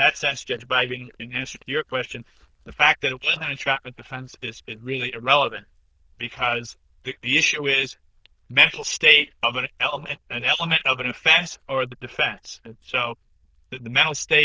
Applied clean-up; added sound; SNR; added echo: neural diffusion model UNIVERSE++.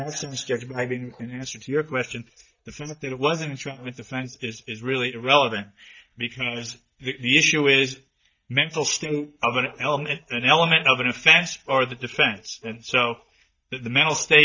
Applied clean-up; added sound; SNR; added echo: neural mask model DeepFilterNet 3.